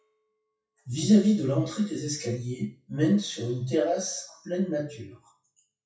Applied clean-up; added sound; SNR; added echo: classical method WPE with log-MMSE.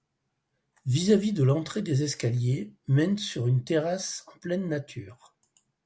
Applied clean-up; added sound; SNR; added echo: none; none; none; none.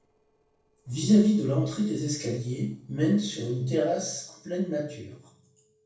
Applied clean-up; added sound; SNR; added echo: neural separator model SepFormer DNS4.